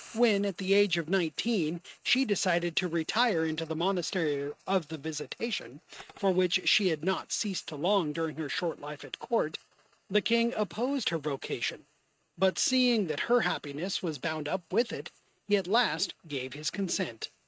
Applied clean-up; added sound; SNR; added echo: neural mask model RNNoise.